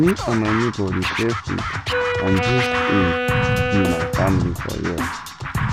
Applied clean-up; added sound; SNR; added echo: none; Wind instrument, woodwind instrument + Scratching (performance technique); 0 dB; none.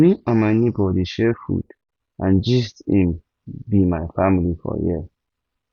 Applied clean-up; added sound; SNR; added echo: none; none; none; none.